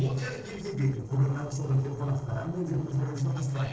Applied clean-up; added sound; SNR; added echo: neural separator model SepFormer DNS4.